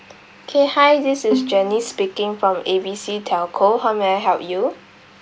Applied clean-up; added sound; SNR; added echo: none; Bowed string instrument; 8 dB; none.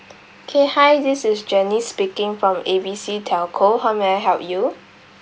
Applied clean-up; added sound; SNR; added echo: none; none; none; none.